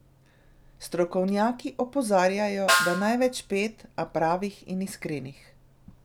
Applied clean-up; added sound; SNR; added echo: none; Snare drum; 2 dB; none.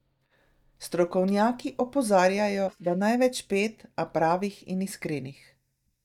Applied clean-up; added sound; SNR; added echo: neural mask model DeepFilterNet 3.